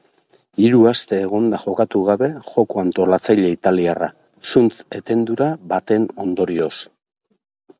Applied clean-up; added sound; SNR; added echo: none; none; none; none.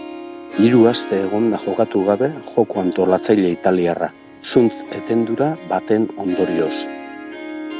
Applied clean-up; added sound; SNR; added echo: none; Harp; 12 dB; none.